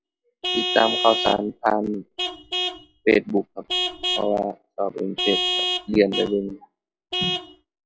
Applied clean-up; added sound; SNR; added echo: classical method log-MMSE.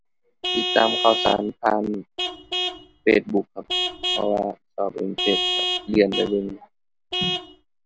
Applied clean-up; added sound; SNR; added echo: none; Vehicle horn, car horn, honking / Truck; 4 dB; none.